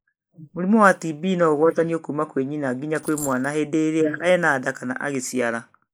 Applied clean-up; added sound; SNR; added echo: neural mask model Resemble Enhance denoiser.